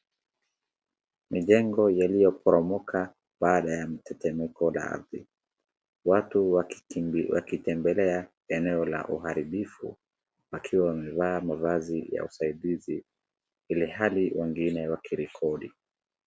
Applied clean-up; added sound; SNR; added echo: none; none; none; none.